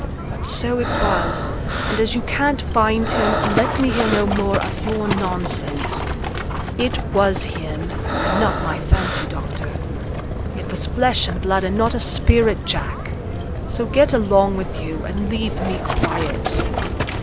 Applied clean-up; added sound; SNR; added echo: none; Livestock, farm animals, working animals + Breathing; 1 dB; none.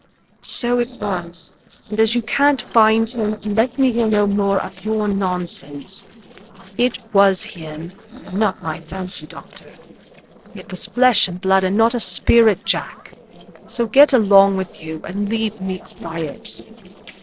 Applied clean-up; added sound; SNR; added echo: neural separator model SepFormer DNS4.